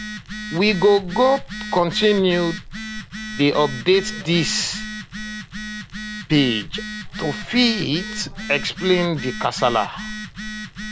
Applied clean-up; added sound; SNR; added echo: none; Telephone; 10 dB; none.